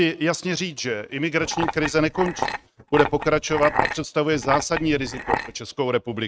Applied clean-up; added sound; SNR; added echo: neural mask model RNNoise.